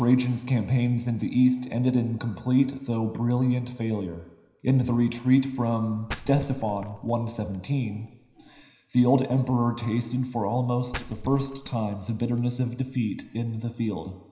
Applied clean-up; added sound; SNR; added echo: none; Splash, splatter; 17 dB; reverberation time 0.9 s.